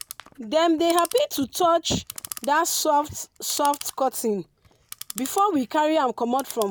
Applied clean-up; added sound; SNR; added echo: none; Clock; 17 dB; none.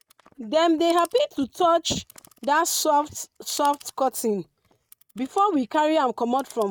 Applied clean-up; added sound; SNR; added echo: neural mask model RNNoise.